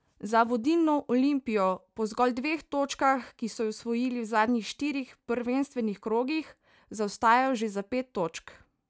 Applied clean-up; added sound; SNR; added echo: none; none; none; none.